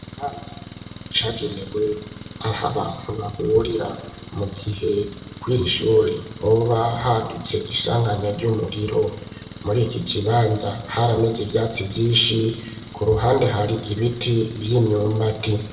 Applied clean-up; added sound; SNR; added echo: none; Engine; 16 dB; reverberation time 0.9 s.